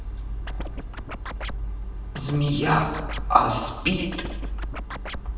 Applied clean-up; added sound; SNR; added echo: none; Scratching (performance technique); 11 dB; reverberation time 1.0 s.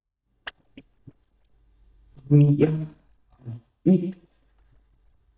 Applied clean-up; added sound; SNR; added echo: neural mask model DeepFilterNet 3.